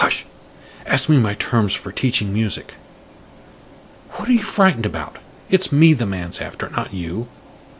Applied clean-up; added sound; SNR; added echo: none; none; none; none.